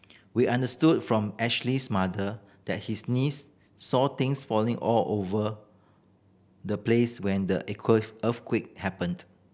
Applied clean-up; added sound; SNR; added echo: none; none; none; none.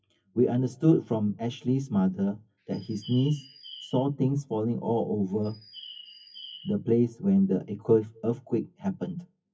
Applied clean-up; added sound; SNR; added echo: classical method WPE with log-MMSE.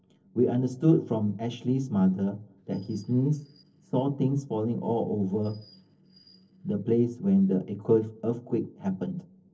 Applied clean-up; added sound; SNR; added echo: neural separator model SepFormer DNS4.